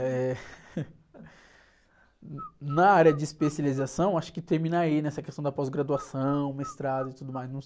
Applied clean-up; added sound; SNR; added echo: none; Bird; 18 dB; none.